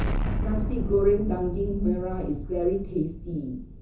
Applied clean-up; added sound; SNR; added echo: none; Explosion; 2 dB; reverberation time 0.6 s.